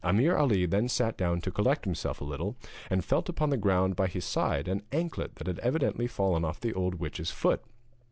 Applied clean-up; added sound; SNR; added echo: none; none; none; none.